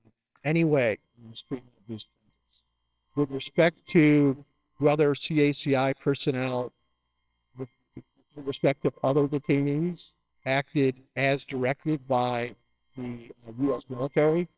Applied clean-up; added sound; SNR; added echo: neural separator model SepFormer WHAMR!.